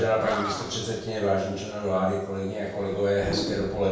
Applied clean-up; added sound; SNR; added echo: none; Animal; 10 dB; reverberation time 0.7 s.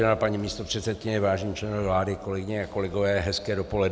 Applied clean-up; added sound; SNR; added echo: none; none; none; none.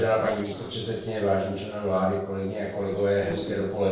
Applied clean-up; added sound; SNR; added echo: neural separator model SepFormer DNS4.